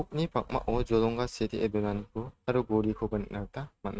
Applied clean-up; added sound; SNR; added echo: neural mask model RNNoise.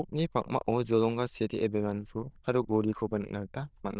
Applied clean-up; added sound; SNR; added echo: neural diffusion model UNIVERSE++.